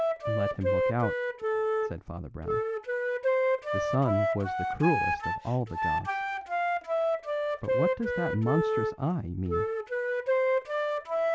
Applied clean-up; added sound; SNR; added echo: none; Wind instrument, woodwind instrument; -4 dB; none.